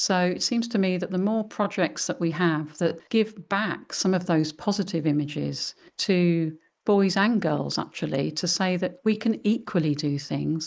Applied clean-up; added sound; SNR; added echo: neural mask model Resemble Enhance denoiser.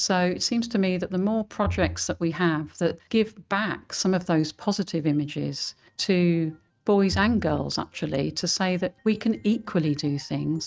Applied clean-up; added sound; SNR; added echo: neural mask model RNNoise.